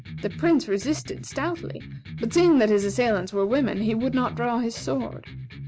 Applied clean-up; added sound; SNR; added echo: none; Electric guitar; 13 dB; none.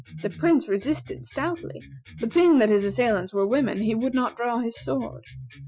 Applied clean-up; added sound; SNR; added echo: classical method Wiener filter.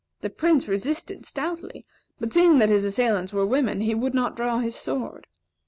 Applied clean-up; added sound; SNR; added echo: none; none; none; none.